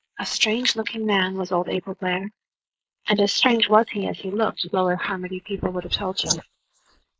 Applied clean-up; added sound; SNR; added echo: neural mask model Resemble Enhance denoiser.